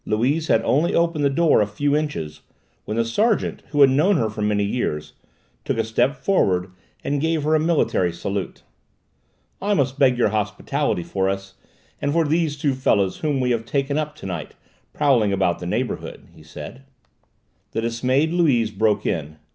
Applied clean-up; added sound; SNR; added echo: none; none; none; none.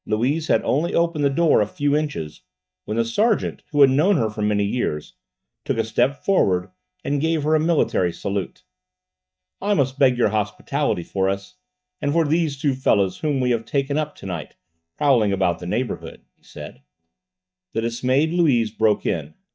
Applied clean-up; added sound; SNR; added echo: neural mask model DeepFilterNet 3.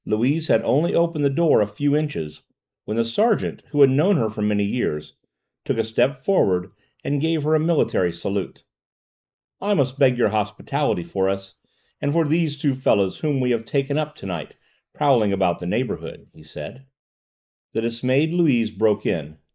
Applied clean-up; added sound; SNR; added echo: neural mask model Resemble Enhance denoiser.